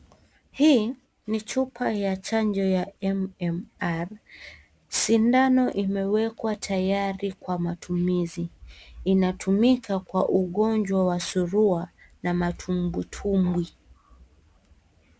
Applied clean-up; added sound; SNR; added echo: none; none; none; none.